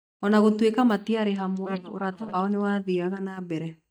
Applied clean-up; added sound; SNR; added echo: neural mask model DeepFilterNet 3.